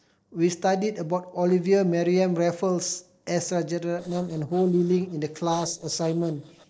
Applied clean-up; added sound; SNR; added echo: neural separator model SepFormer DNS4.